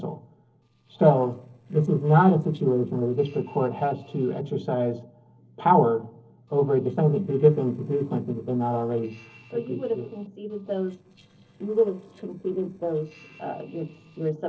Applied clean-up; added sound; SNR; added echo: neural separator model SepFormer DNS4.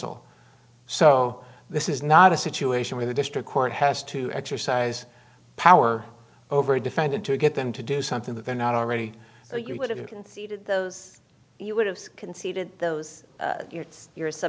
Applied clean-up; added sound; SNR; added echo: none; none; none; none.